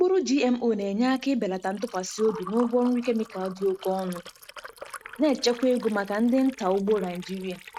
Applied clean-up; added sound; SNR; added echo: neural mask model RNNoise.